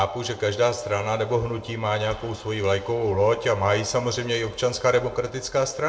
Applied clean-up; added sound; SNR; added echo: none; none; none; reverberation time 0.3 s.